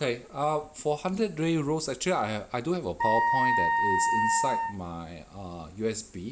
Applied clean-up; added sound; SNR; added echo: none; Wind instrument, woodwind instrument; -5 dB; none.